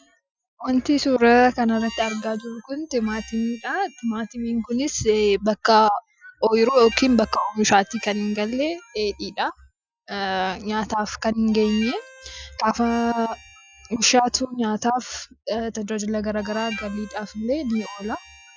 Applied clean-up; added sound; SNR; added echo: classical method Wiener filter.